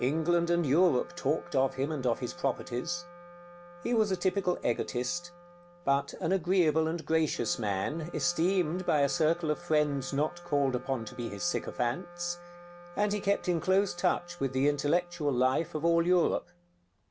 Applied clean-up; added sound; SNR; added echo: none; Wind instrument, woodwind instrument; 19 dB; none.